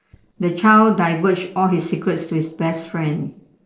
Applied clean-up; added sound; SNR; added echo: neural separator model SepFormer DNS4.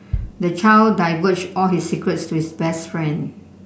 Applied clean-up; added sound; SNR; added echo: none; Bass drum; 13 dB; none.